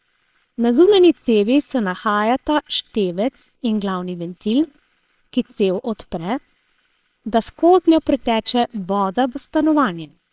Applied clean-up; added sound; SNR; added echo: neural separator model SepFormer WHAMR!.